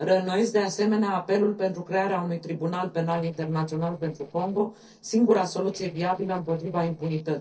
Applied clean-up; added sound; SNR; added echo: neural separator model SepFormer DNS4.